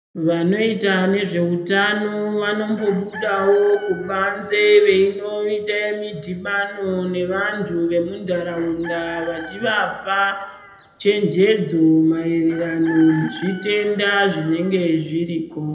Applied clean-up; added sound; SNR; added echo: none; Chicken, rooster; 17 dB; reverberation time 0.8 s.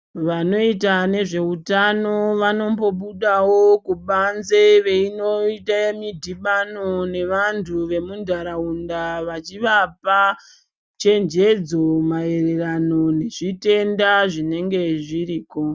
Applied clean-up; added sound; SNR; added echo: none; none; none; none.